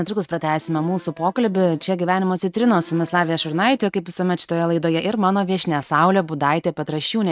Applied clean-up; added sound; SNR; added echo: neural mask model RNNoise.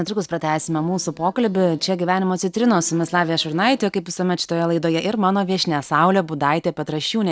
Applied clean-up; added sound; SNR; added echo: neural separator model SepFormer DNS4.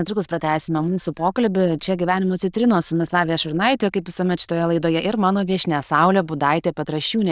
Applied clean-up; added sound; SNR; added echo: neural diffusion model UNIVERSE++.